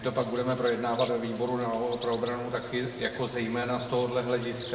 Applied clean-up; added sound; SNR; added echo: none; Bird vocalization, bird call, bird song; 10 dB; reverberation time 1.6 s.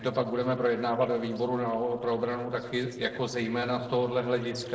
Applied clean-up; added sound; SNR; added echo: neural separator model SepFormer DNS4.